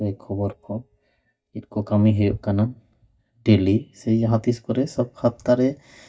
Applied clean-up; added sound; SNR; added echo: neural mask model DeepFilterNet 3.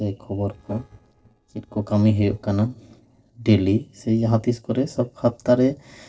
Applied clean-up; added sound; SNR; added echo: neural separator model SepFormer DNS4.